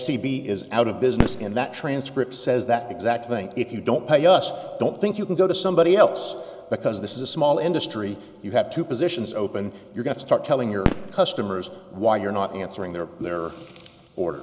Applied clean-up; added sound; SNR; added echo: none; Fireworks; 7 dB; none.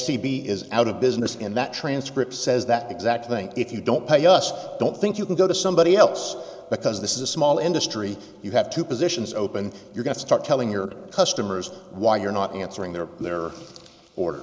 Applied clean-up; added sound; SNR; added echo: neural mask model Resemble Enhance denoiser.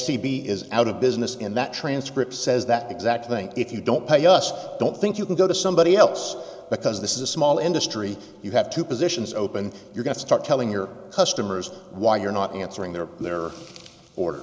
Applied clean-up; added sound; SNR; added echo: none; none; none; none.